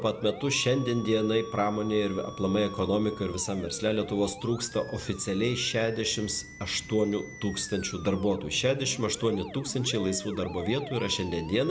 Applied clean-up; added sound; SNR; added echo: none; Musical instrument; 17 dB; none.